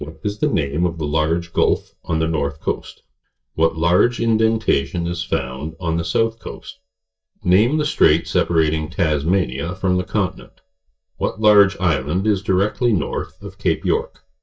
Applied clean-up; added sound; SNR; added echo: neural mask model DeepFilterNet 3.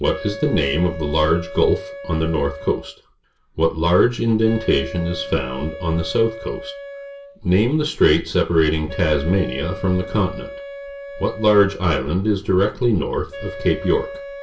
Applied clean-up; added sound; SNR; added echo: none; Wind instrument, woodwind instrument; 14 dB; reverberation time 0.2 s.